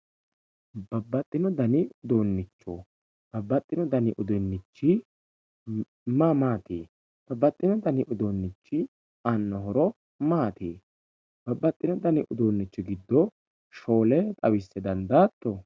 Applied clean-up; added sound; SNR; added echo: none; none; none; none.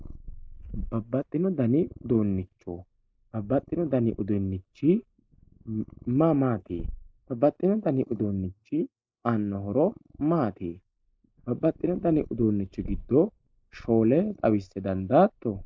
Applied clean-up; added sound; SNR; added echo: neural mask model Resemble Enhance denoiser.